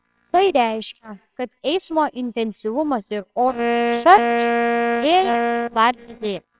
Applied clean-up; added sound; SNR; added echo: neural separator model SepFormer WHAMR!.